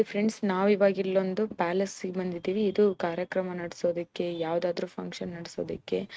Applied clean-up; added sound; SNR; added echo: neural mask model RNNoise.